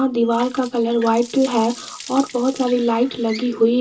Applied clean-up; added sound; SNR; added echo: none; Water tap, faucet; 20 dB; reverberation time 0.2 s.